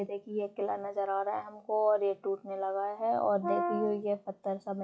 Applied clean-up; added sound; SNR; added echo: classical method log-MMSE.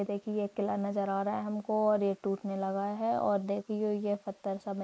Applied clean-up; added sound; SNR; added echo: neural mask model Resemble Enhance denoiser.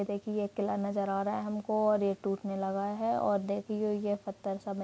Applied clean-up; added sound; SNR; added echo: none; none; none; none.